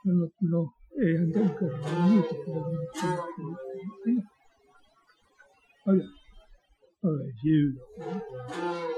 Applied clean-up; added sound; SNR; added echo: classical method Wiener filter.